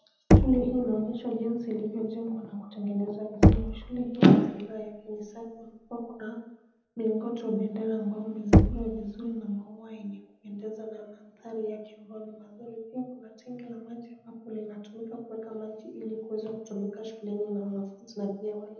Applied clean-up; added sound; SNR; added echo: none; Knock; -5 dB; reverberation time 0.8 s.